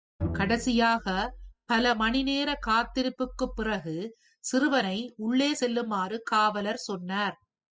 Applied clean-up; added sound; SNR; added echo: classical method spectral subtraction.